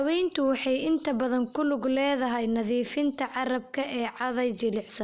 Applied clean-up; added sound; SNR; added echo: none; none; none; none.